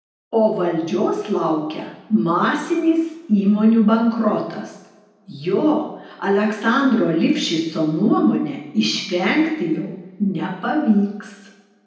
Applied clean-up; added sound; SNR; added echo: none; none; none; reverberation time 0.9 s.